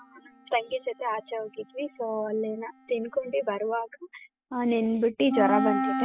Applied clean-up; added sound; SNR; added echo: classical method spectral subtraction.